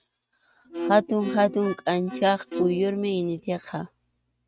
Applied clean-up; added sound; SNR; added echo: neural mask model RNNoise.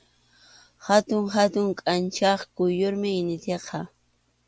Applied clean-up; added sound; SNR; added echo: none; none; none; none.